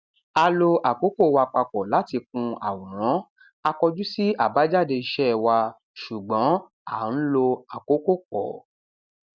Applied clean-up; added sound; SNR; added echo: none; none; none; none.